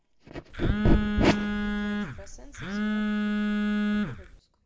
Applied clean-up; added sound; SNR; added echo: none; Telephone; -2 dB; reverberation time 1.9 s.